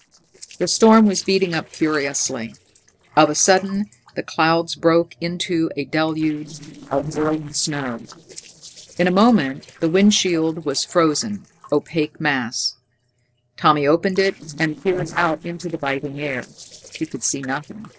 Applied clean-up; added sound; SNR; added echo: neural separator model SepFormer DNS4.